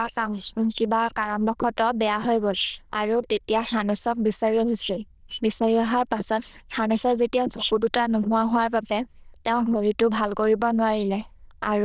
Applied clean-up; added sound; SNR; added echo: neural diffusion model UNIVERSE++.